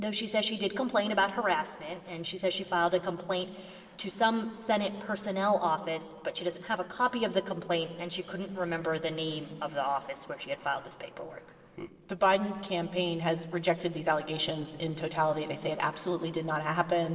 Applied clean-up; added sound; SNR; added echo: neural separator model SepFormer DNS4.